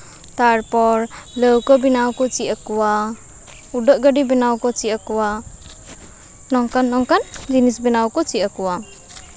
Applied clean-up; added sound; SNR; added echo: none; none; none; none.